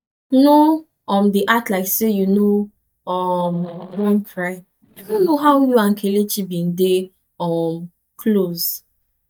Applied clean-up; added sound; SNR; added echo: neural mask model DeepFilterNet 3.